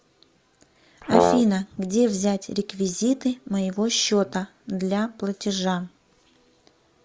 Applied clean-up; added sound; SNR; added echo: none; Brass instrument; -4 dB; none.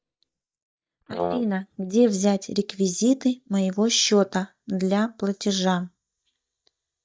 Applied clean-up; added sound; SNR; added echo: neural mask model DeepFilterNet 3.